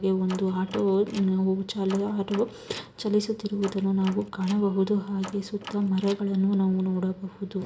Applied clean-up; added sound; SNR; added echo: none; Door; 19 dB; reverberation time 0.4 s.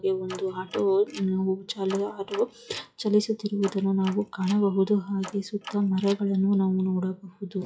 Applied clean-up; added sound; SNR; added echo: classical method WPE with log-MMSE.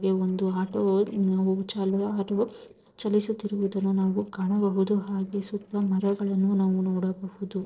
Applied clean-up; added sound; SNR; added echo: neural separator model SepFormer DNS4.